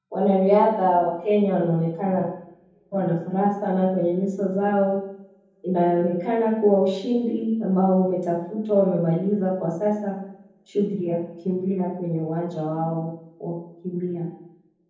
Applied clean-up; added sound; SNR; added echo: none; none; none; reverberation time 0.9 s.